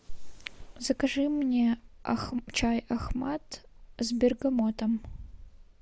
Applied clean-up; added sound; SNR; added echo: none; none; none; none.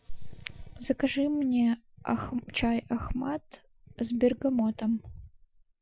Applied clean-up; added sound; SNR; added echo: classical method Wiener filter.